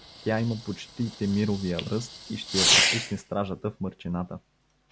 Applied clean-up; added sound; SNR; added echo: none; Fireworks; 0 dB; none.